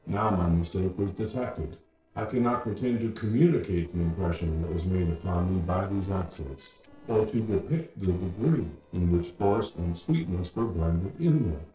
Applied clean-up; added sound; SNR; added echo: neural separator model SepFormer DNS4.